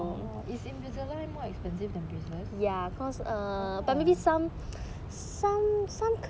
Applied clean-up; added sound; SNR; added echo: none; none; none; none.